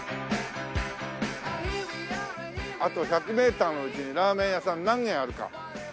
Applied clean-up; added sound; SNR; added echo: none; none; none; none.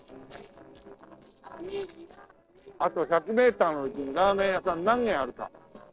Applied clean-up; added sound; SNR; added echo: neural separator model SepFormer DNS4.